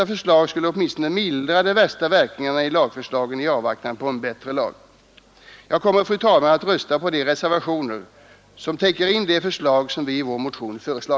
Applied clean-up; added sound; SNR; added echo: none; none; none; none.